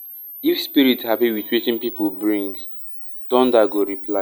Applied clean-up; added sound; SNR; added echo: none; Camera; 12 dB; none.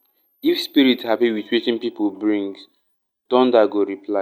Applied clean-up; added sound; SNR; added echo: neural mask model RNNoise.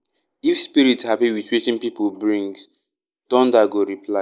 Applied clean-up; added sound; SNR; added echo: neural mask model Resemble Enhance denoiser.